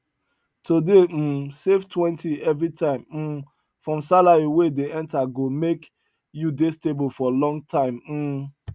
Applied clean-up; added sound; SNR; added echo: none; none; none; none.